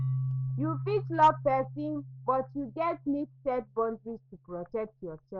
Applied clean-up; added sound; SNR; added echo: none; Keyboard (musical); 7 dB; none.